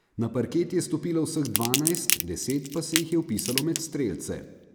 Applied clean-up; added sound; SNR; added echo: none; Crackle / Crushing; 3 dB; none.